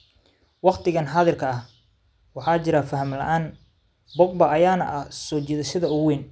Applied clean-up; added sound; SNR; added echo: none; none; none; none.